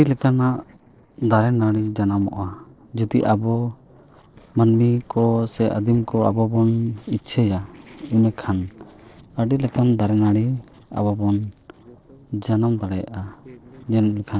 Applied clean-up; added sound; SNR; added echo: neural separator model SepFormer DNS4.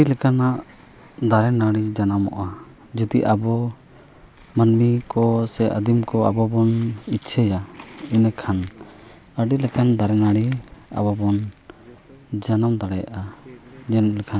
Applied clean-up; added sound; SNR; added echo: none; none; none; none.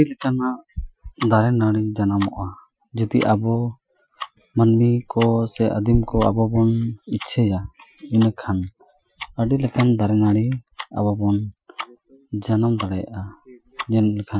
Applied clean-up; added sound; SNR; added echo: classical method Wiener filter.